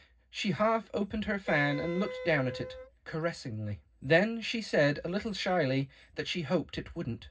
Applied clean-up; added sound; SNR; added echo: none; Wind instrument, woodwind instrument; 9 dB; reverberation time 0.4 s.